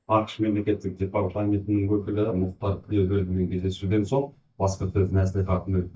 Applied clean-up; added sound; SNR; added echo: neural mask model DeepFilterNet 3.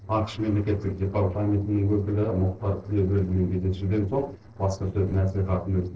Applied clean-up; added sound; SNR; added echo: neural separator model SepFormer DNS4.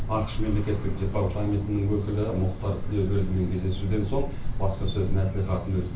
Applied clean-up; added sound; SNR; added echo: none; Cricket; 2 dB; reverberation time 0.3 s.